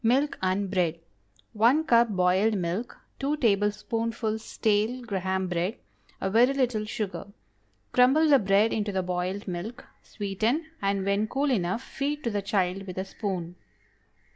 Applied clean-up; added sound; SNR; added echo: none; none; none; none.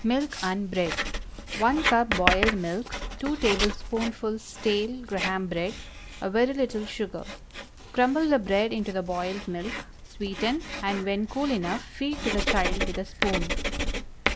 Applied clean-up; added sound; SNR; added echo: none; Writing; 4 dB; none.